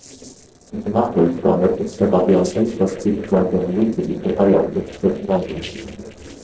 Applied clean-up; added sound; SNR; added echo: neural separator model SepFormer DNS4.